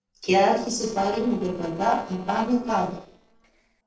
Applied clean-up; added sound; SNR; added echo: neural separator model SepFormer DNS4.